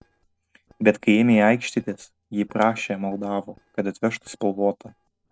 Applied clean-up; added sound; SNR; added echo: neural separator model SepFormer DNS4.